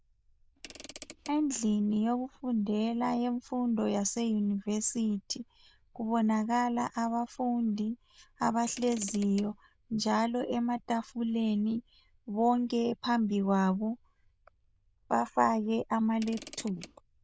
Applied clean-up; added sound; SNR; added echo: neural diffusion model UNIVERSE++.